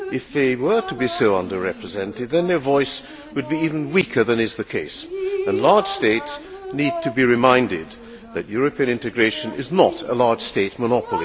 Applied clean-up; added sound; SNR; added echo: none; Drip; 12 dB; none.